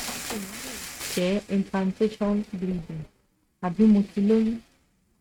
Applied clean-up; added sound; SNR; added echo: neural mask model RNNoise.